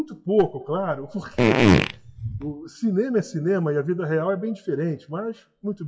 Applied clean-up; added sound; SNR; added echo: classical method WPE with log-MMSE.